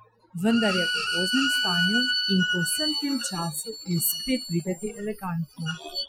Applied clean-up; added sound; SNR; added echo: classical method Wiener filter.